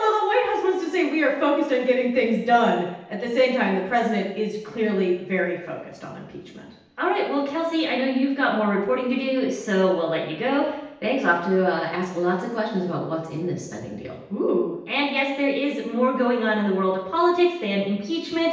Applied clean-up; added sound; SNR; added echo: none; none; none; reverberation time 0.9 s.